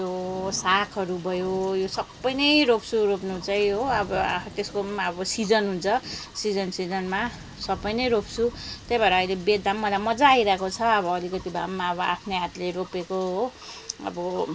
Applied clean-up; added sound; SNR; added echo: none; Thunder; 19 dB; none.